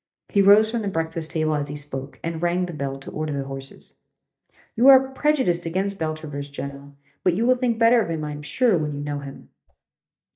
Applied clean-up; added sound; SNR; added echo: neural mask model DeepFilterNet 3.